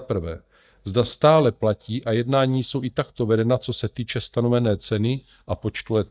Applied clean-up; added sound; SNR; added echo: neural mask model DeepFilterNet 3.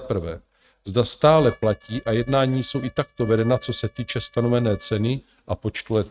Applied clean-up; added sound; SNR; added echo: neural mask model RNNoise.